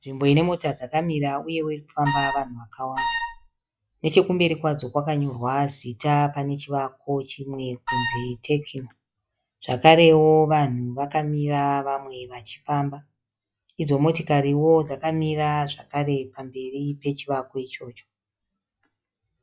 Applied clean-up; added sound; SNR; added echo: classical method log-MMSE.